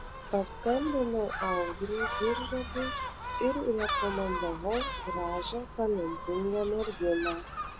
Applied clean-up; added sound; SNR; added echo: none; Gull, seagull; 5 dB; none.